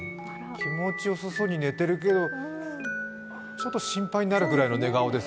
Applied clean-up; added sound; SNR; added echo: none; none; none; none.